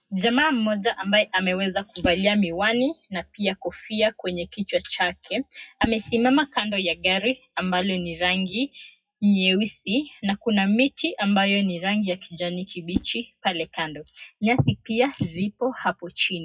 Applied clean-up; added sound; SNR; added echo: classical method WPE with log-MMSE.